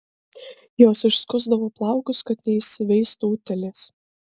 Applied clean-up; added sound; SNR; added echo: none; none; none; none.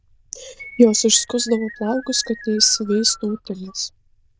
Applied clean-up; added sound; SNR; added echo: neural diffusion model UNIVERSE++.